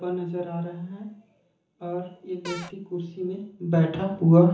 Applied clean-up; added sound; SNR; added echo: none; Cupboard open or close / Door; 13 dB; reverberation time 0.7 s.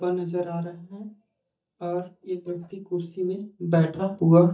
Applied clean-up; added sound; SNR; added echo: neural mask model DeepFilterNet 3.